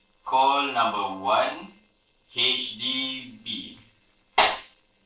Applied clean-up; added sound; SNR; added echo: neural separator model SepFormer DNS4.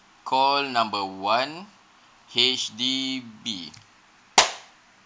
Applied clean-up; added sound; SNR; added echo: none; none; none; none.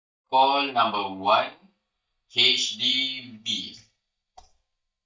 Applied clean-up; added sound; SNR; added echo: neural mask model DeepFilterNet 3.